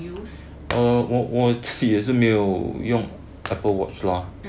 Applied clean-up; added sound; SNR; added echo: none; Truck + Shatter; 18 dB; none.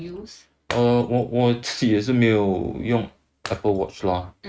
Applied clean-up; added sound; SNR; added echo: neural mask model RNNoise.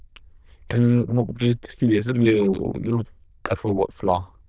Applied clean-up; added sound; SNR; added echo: neural diffusion model UNIVERSE++.